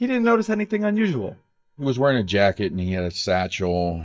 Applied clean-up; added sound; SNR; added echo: neural mask model DeepFilterNet 3.